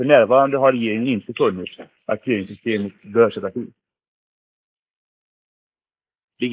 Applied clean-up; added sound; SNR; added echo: neural mask model Resemble Enhance denoiser.